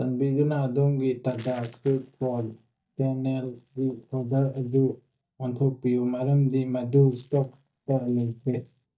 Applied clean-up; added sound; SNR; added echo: neural mask model DeepFilterNet 3.